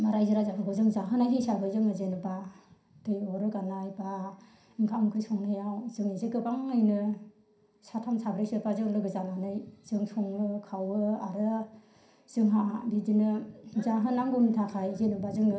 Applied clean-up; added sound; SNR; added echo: none; none; none; reverberation time 0.5 s.